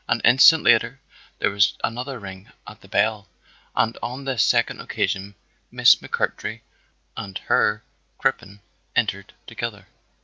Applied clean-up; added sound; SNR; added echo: none; none; none; none.